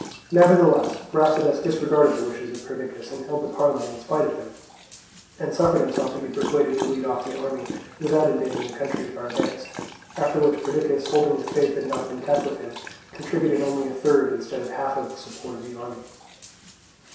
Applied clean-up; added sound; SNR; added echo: none; Dog; 13 dB; reverberation time 0.7 s.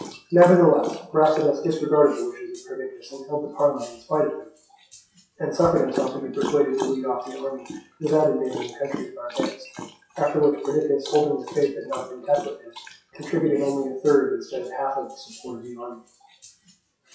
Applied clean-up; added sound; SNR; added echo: classical method WPE with log-MMSE.